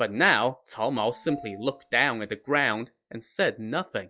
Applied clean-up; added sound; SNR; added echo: classical method log-MMSE.